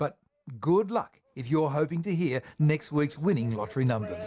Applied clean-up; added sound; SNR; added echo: none; none; none; none.